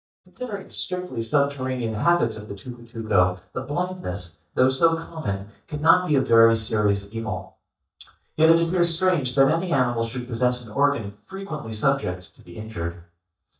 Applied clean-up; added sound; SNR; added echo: neural mask model DeepFilterNet 3.